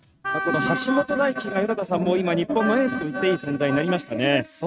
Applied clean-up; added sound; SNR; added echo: neural mask model RNNoise.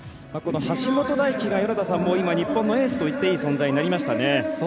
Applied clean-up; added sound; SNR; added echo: none; none; none; none.